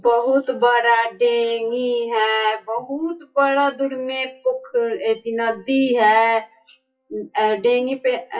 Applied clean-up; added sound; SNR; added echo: classical method WPE with log-MMSE.